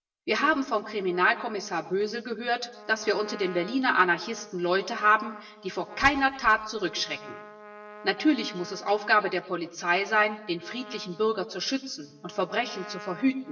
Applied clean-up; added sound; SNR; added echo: none; Trumpet; 19 dB; reverberation time 0.8 s.